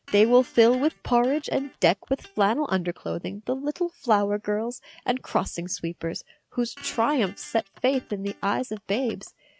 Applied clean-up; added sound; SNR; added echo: neural mask model RNNoise.